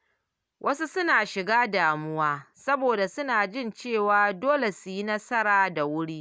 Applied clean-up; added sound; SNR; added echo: none; none; none; none.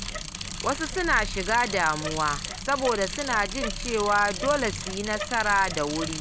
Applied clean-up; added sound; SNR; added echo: none; Bicycle; 7 dB; none.